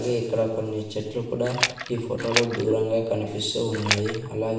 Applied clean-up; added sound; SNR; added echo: none; Splash, splatter; 3 dB; reverberation time 0.9 s.